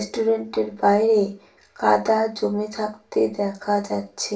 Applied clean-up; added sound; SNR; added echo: none; none; none; reverberation time 0.3 s.